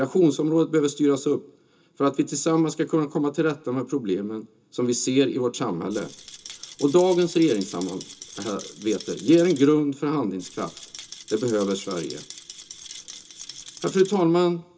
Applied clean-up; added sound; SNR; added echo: none; Rattle; 17 dB; reverberation time 0.2 s.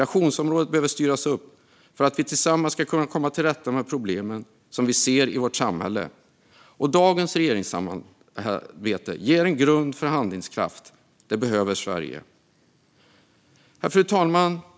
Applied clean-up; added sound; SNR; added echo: none; none; none; none.